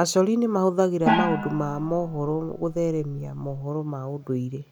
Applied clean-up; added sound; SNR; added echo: none; Gong; 4 dB; none.